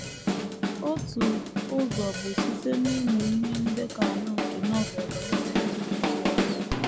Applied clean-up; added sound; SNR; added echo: none; Drum kit; -1 dB; none.